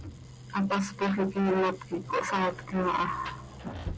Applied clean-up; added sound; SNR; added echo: none; Rain; 16 dB; none.